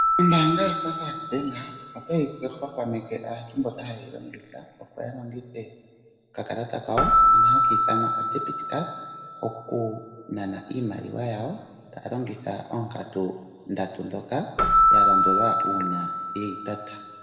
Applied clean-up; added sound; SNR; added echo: none; Keyboard (musical); -4 dB; reverberation time 1.8 s.